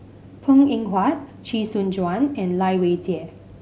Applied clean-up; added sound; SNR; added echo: none; none; none; none.